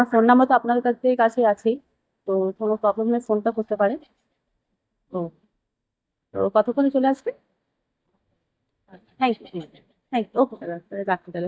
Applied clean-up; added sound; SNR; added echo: neural mask model DeepFilterNet 3.